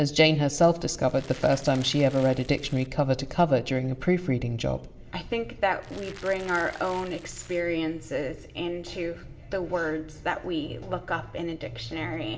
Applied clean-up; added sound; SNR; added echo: none; Crackle; 20 dB; reverberation time 1.3 s.